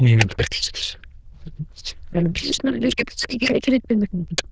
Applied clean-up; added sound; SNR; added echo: neural diffusion model UNIVERSE++.